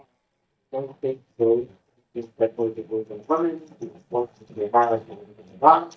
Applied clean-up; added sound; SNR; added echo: neural mask model DeepFilterNet 3.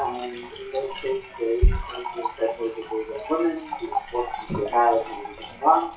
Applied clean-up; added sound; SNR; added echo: classical method WPE with log-MMSE.